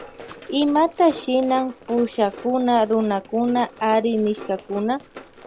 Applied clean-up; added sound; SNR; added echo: none; Run; 18 dB; none.